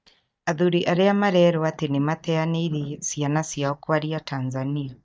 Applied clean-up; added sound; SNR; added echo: neural mask model DeepFilterNet 3.